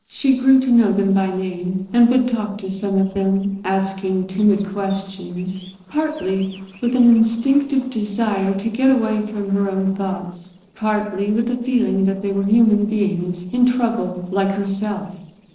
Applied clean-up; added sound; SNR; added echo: neural separator model SepFormer DNS4.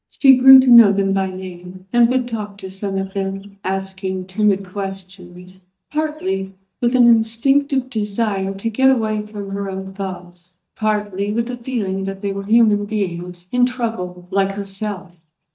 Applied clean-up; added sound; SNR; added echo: neural mask model DeepFilterNet 3.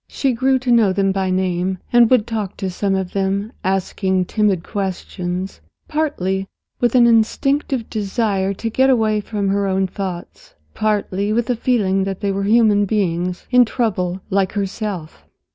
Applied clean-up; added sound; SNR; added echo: none; none; none; none.